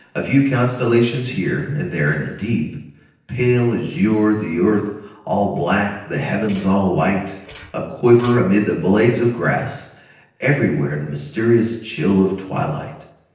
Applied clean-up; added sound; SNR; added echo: neural separator model SepFormer DNS4.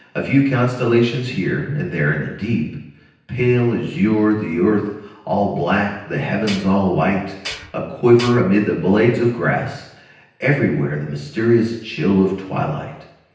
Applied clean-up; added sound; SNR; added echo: none; Tools; 12 dB; reverberation time 0.9 s.